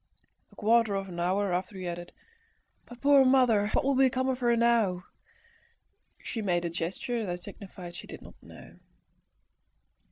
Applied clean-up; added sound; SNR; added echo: none; none; none; none.